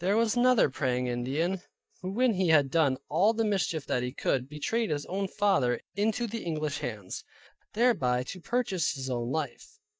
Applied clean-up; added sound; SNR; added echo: neural mask model DeepFilterNet 3.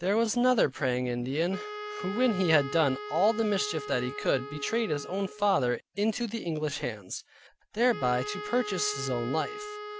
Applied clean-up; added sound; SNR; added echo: none; Wind instrument, woodwind instrument; 12 dB; none.